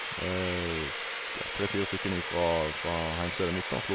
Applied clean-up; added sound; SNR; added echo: none; Sawing; -3 dB; none.